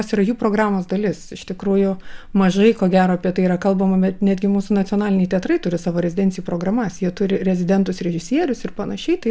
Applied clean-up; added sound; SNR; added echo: none; none; none; none.